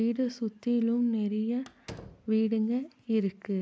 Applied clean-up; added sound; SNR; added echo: none; Slam; 20 dB; none.